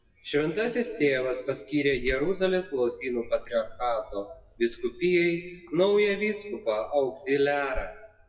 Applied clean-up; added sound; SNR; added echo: classical method WPE with log-MMSE.